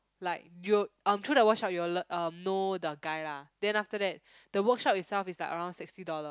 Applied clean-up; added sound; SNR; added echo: none; none; none; none.